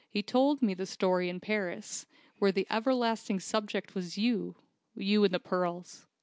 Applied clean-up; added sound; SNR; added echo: none; none; none; none.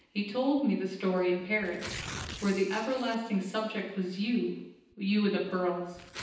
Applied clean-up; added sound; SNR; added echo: none; Tearing; 16 dB; reverberation time 0.9 s.